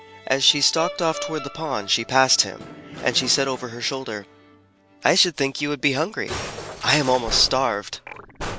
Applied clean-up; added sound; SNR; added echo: none; Musical instrument; 13 dB; none.